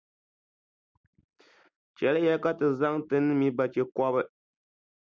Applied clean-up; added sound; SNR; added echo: none; none; none; none.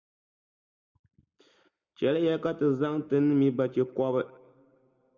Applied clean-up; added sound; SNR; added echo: none; none; none; reverberation time 0.8 s.